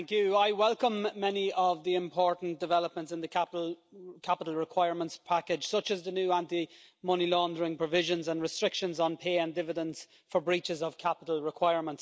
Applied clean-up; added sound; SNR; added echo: none; none; none; none.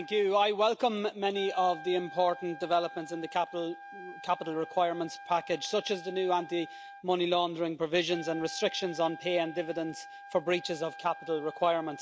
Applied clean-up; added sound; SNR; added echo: none; Trumpet; 16 dB; none.